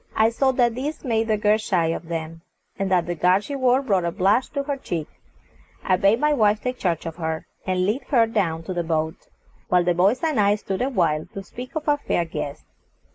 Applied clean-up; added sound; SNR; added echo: neural mask model Resemble Enhance denoiser.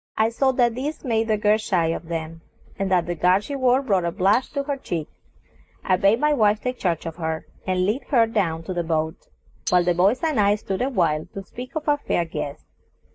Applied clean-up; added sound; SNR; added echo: neural mask model DeepFilterNet 3.